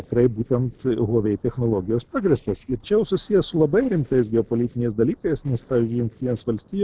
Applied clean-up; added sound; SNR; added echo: neural separator model SepFormer DNS4.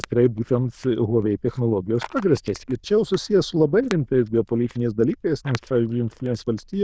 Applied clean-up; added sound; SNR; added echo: neural diffusion model UNIVERSE++.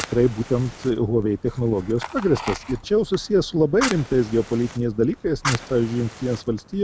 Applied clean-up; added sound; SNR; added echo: none; Fire; 13 dB; none.